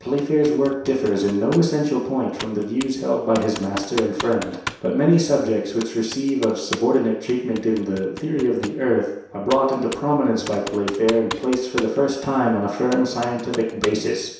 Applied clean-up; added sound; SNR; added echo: none; Computer keyboard; 15 dB; reverberation time 0.7 s.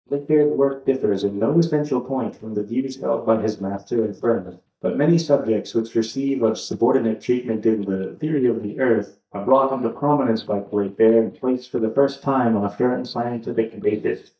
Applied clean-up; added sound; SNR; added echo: neural mask model DeepFilterNet 3.